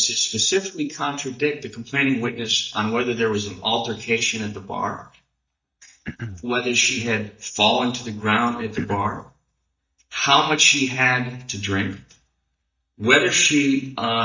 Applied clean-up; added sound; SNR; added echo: neural mask model DeepFilterNet 3.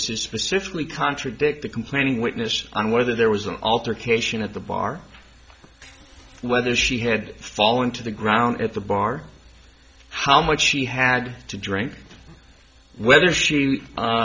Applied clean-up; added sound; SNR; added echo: none; none; none; none.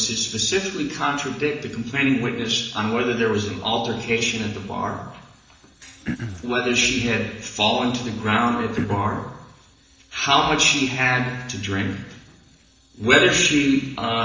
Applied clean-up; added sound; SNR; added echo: neural separator model SepFormer DNS4.